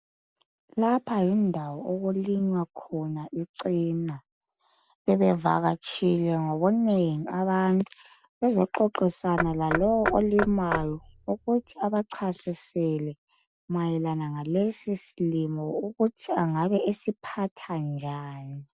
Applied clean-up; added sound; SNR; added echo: none; Knock / Wood; 6 dB; none.